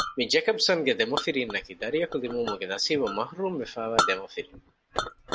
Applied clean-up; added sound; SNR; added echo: none; Chink, clink; 6 dB; none.